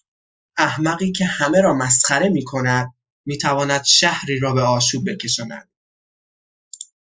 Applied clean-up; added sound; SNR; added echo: neural mask model Resemble Enhance denoiser.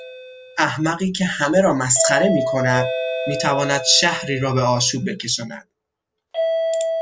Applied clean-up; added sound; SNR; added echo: none; Doorbell; 5 dB; none.